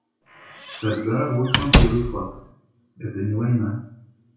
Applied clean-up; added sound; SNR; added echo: none; Squeak / Slam; -3 dB; reverberation time 0.6 s.